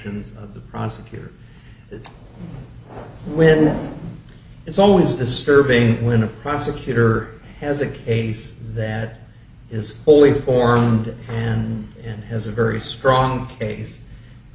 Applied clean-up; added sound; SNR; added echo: none; none; none; none.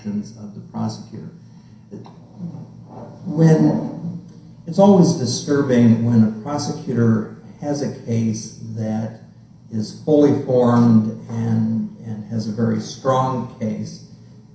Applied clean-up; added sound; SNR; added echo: none; none; none; reverberation time 0.5 s.